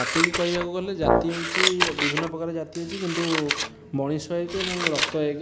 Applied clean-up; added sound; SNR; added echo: none; Scissors + Brass instrument; 0 dB; none.